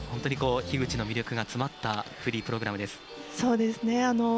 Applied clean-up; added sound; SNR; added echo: none; none; none; none.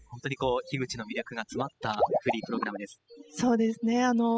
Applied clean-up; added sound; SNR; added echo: classical method spectral subtraction.